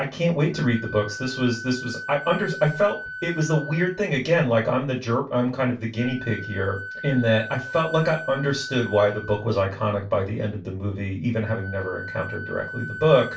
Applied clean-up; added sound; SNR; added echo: none; Wind instrument, woodwind instrument; 13 dB; reverberation time 0.2 s.